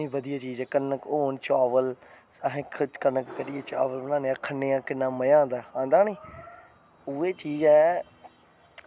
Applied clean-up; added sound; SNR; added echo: none; none; none; none.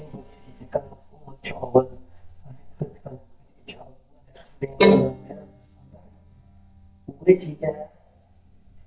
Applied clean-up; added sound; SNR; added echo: neural mask model DeepFilterNet 3.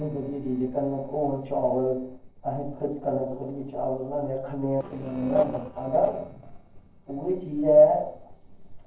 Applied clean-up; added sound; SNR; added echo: neural separator model SepFormer DNS4.